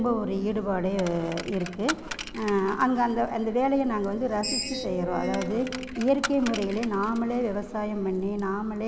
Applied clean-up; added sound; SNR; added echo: none; Screech + Coin (dropping); 9 dB; none.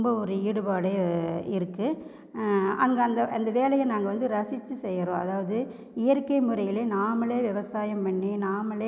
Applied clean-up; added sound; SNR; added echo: none; none; none; none.